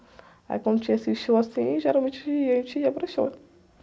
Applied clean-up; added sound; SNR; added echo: none; none; none; none.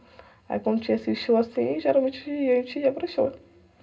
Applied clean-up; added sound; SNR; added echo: none; none; none; reverberation time 0.2 s.